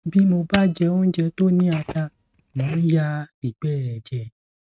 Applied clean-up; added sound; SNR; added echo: neural mask model RNNoise.